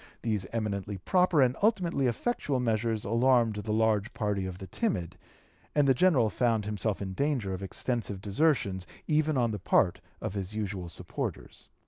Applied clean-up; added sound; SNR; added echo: none; none; none; none.